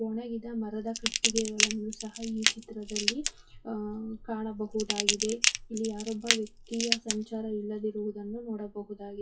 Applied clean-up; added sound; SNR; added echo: classical method WPE with log-MMSE.